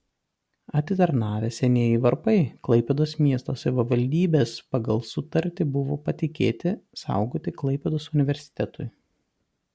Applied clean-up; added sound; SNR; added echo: none; none; none; none.